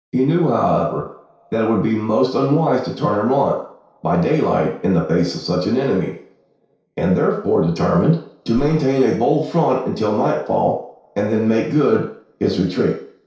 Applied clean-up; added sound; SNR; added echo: neural separator model SepFormer DNS4.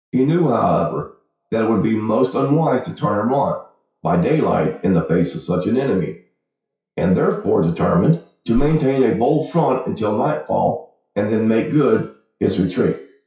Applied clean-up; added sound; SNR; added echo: classical method WPE with log-MMSE.